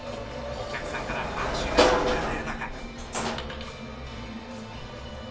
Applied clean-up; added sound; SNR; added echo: none; Sliding door / Slam; -5 dB; reverberation time 0.7 s.